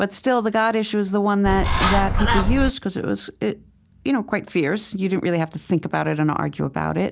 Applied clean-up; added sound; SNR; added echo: none; Bird; -3 dB; none.